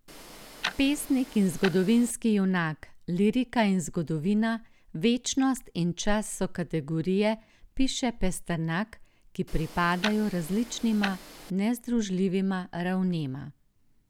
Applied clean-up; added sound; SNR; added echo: none; Tick-tock; 12 dB; none.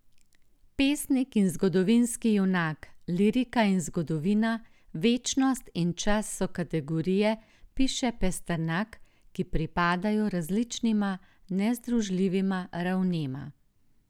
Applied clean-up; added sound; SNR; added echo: none; none; none; none.